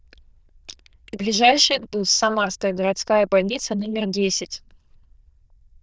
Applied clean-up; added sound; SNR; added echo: neural diffusion model UNIVERSE++.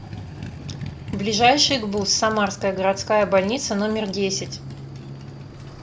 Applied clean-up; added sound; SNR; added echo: none; Motorcycle; 13 dB; none.